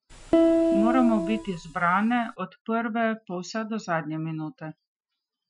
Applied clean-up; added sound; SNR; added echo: classical method Wiener filter.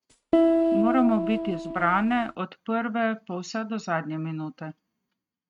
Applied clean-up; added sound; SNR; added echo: neural mask model RNNoise.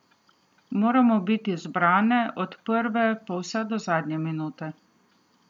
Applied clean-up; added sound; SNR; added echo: none; none; none; none.